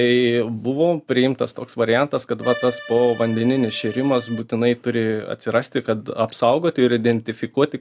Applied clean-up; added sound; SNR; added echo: none; Accordion; 15 dB; none.